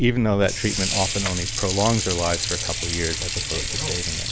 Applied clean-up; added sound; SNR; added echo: none; Sink (filling or washing) / Water; 2 dB; none.